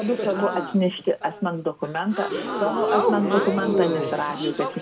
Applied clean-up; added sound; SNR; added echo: none; Crowd / Gasp; 2 dB; reverberation time 0.2 s.